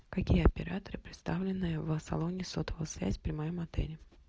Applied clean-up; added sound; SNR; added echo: none; none; none; none.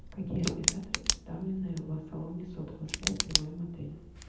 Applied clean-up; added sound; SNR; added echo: none; Tick; -1 dB; reverberation time 0.8 s.